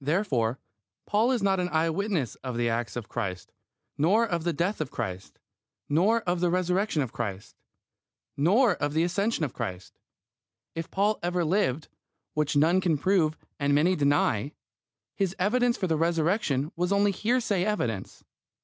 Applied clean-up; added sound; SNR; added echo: none; none; none; none.